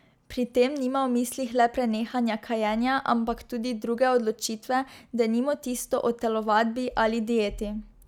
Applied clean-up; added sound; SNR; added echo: none; none; none; none.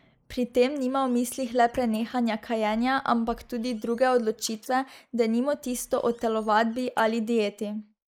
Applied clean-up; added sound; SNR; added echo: neural mask model Resemble Enhance denoiser.